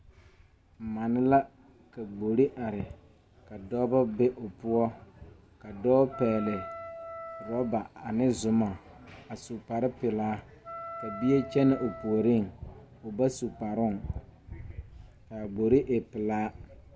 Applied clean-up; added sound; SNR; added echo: none; Wind instrument, woodwind instrument; 12 dB; none.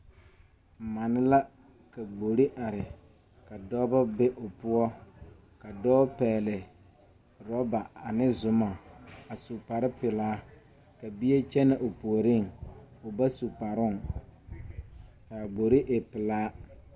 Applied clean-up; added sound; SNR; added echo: none; none; none; none.